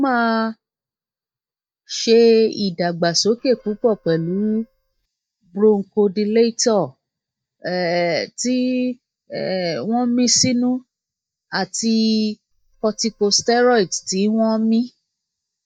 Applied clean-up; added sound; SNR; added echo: neural mask model DeepFilterNet 3.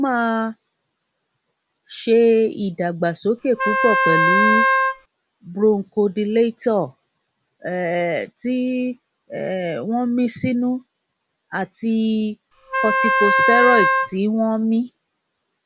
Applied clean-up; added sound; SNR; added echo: none; Wind instrument, woodwind instrument; -4 dB; none.